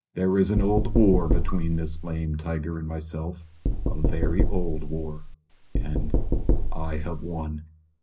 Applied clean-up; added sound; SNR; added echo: none; Knock; -4 dB; reverberation time 0.5 s.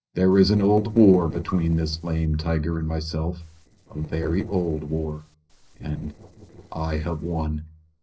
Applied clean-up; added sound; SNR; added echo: neural separator model SepFormer DNS4.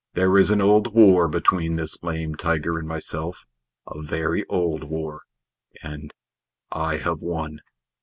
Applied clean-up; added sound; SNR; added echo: none; none; none; none.